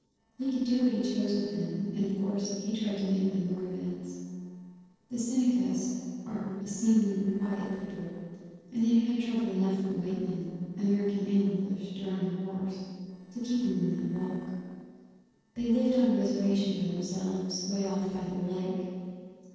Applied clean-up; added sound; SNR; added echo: neural separator model SepFormer DNS4.